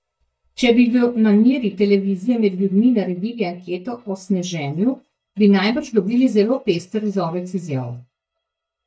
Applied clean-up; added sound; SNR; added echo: neural mask model DeepFilterNet 3.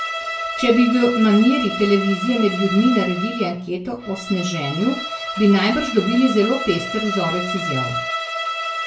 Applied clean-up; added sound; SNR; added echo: none; Bowed string instrument; 7 dB; reverberation time 0.3 s.